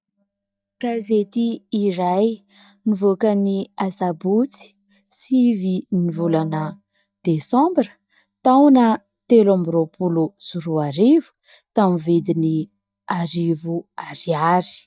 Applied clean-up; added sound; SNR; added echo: neural mask model DeepFilterNet 3.